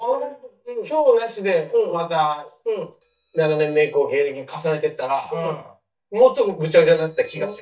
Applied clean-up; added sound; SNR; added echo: neural mask model DeepFilterNet 3.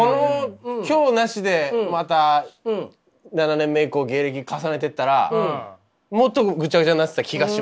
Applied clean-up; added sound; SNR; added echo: none; none; none; none.